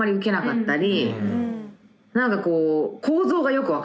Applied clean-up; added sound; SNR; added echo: none; none; none; none.